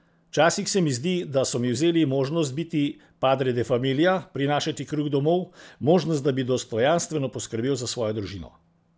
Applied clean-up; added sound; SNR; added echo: none; none; none; none.